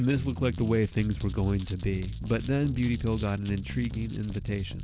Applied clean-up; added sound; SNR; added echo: none; Glass; 16 dB; none.